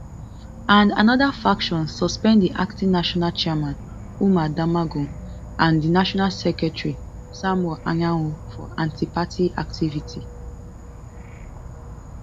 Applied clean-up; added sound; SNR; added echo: none; Insect / Frog; 13 dB; none.